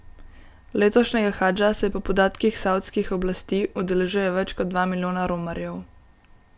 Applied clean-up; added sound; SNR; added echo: none; none; none; none.